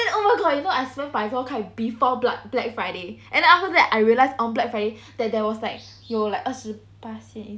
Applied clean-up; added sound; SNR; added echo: none; none; none; none.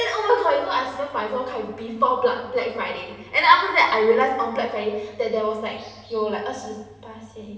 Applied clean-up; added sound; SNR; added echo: none; none; none; reverberation time 1.1 s.